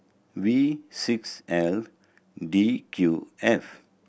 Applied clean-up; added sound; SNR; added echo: none; none; none; none.